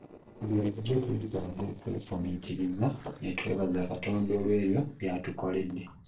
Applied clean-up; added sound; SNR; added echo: neural separator model SepFormer DNS4.